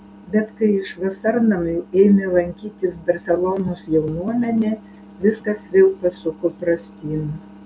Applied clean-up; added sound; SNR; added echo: none; none; none; none.